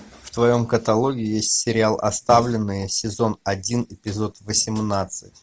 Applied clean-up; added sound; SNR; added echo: none; none; none; none.